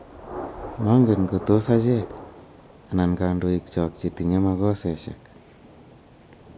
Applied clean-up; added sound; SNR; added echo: none; Thunder / Rain; 16 dB; none.